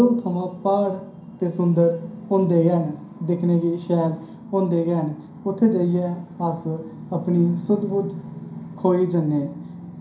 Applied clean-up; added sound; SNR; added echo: none; none; none; reverberation time 0.5 s.